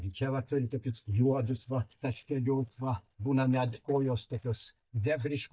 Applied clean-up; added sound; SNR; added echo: neural mask model DeepFilterNet 3.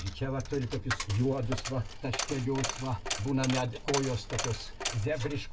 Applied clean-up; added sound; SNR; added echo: none; Coin (dropping); 7 dB; reverberation time 0.2 s.